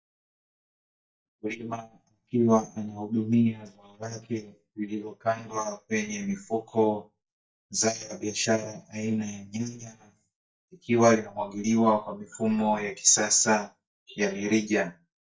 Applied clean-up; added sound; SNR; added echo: neural mask model DeepFilterNet 3.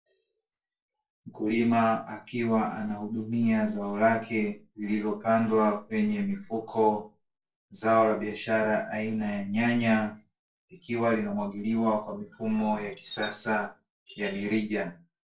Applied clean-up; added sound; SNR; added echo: neural separator model SepFormer DNS4.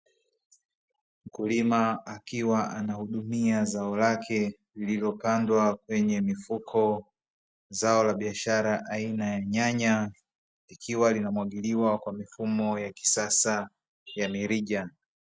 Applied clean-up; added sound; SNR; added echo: none; none; none; none.